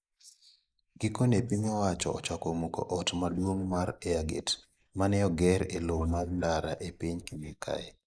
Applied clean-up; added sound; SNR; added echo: neural mask model Resemble Enhance denoiser.